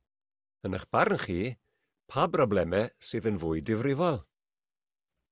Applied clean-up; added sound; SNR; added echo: none; none; none; none.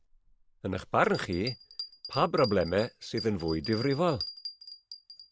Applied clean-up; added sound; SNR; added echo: none; Bell; 13 dB; none.